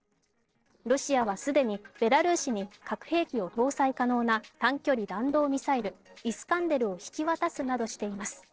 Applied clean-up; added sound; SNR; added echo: neural separator model SepFormer DNS4.